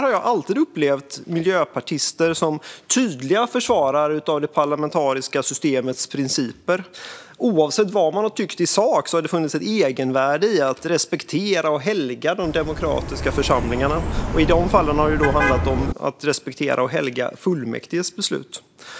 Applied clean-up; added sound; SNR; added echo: none; Car passing by; 3 dB; none.